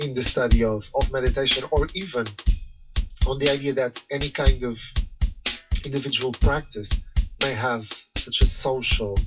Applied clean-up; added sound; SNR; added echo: classical method WPE with log-MMSE.